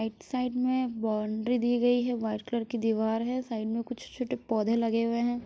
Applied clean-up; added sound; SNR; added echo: none; none; none; none.